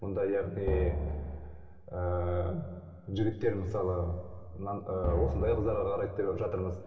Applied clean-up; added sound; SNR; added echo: none; Drum; 3 dB; reverberation time 2.0 s.